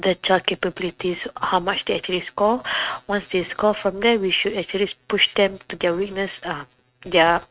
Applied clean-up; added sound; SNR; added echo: neural mask model RNNoise.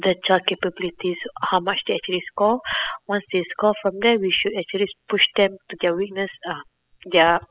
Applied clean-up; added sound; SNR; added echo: classical method spectral subtraction.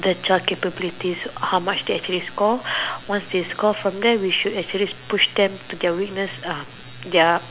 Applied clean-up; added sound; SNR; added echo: none; none; none; none.